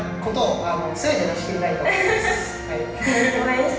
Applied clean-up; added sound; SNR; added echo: none; none; none; reverberation time 0.9 s.